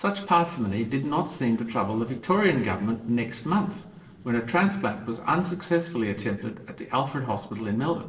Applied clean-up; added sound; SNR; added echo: neural separator model SepFormer DNS4.